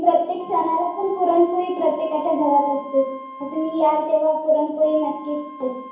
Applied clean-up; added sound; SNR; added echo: none; Wind instrument, woodwind instrument; 18 dB; reverberation time 1.2 s.